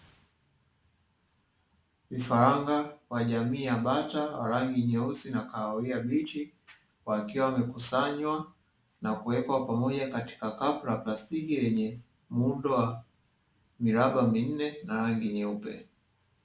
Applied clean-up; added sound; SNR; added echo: none; none; none; none.